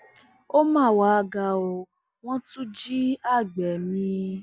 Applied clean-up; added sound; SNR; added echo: none; none; none; none.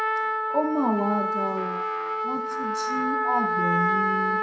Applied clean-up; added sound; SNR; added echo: none; Trumpet; -3 dB; reverberation time 0.5 s.